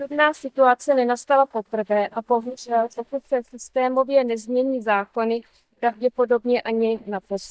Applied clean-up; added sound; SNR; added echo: neural mask model DeepFilterNet 3.